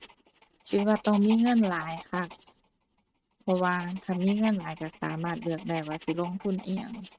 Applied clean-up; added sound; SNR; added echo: neural mask model RNNoise.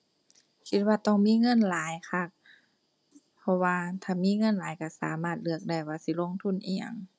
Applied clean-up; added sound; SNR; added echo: none; none; none; none.